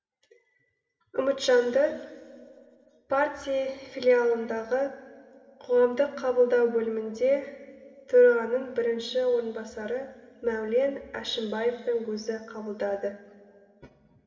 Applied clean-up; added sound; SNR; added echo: none; none; none; reverberation time 2.8 s.